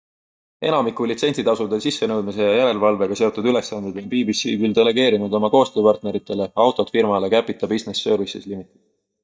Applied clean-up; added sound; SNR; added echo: neural mask model DeepFilterNet 3.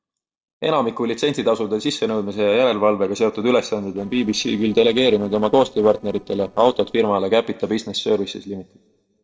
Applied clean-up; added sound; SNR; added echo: neural separator model SepFormer DNS4.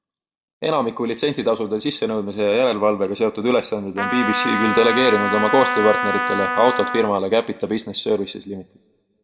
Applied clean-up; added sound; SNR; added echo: none; Trumpet; 2 dB; reverberation time 0.5 s.